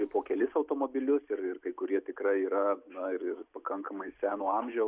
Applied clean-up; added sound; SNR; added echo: none; none; none; none.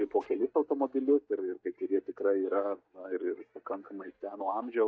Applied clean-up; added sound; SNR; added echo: neural mask model DeepFilterNet 3.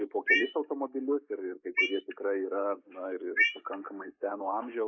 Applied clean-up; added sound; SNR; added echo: neural mask model Resemble Enhance denoiser.